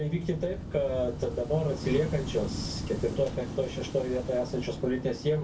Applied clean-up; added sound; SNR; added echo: none; Waves, surf / Wind; 7 dB; reverberation time 0.2 s.